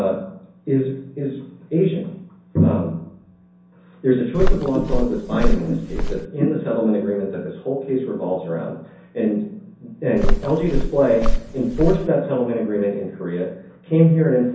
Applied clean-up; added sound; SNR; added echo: none; Walk, footsteps; -3 dB; reverberation time 0.6 s.